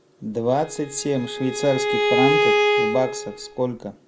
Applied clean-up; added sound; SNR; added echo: none; Bowed string instrument; -2 dB; none.